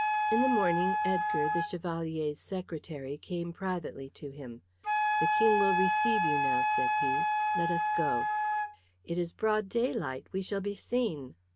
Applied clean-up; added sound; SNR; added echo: none; Wind instrument, woodwind instrument; -2 dB; none.